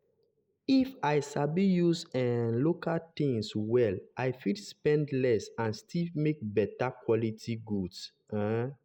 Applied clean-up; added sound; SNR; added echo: neural mask model Resemble Enhance denoiser.